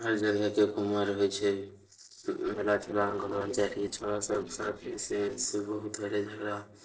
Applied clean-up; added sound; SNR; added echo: neural separator model SepFormer DNS4.